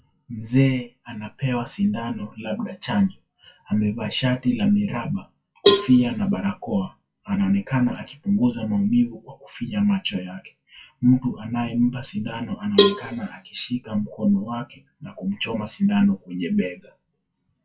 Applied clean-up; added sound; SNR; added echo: classical method WPE with log-MMSE.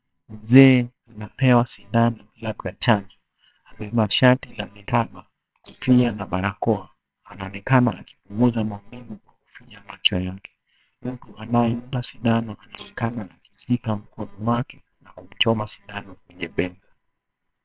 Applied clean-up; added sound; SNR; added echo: neural separator model SepFormer WHAMR!.